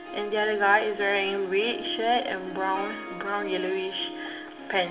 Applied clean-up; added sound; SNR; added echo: none; Harp; 11 dB; reverberation time 1.0 s.